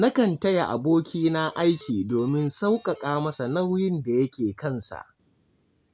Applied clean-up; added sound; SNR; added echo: none; Alarm; 12 dB; none.